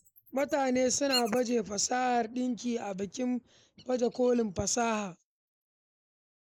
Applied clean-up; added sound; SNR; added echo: neural mask model Resemble Enhance denoiser.